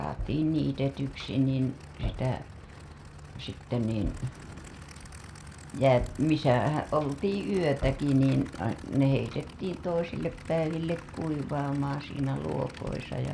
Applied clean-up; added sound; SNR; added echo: none; Idling / Aircraft; 19 dB; none.